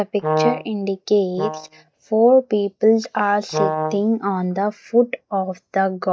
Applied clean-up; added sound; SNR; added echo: neural mask model DeepFilterNet 3.